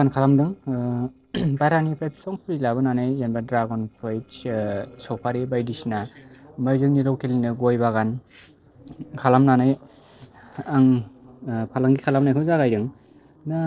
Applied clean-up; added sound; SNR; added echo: neural separator model SepFormer DNS4.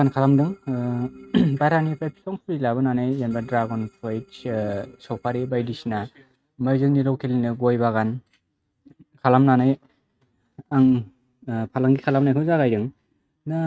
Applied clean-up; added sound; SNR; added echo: neural mask model RNNoise.